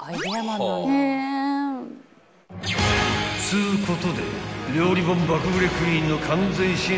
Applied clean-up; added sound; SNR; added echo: none; none; none; none.